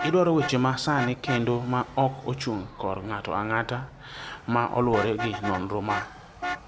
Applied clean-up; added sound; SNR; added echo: none; Vehicle horn, car horn, honking; 10 dB; none.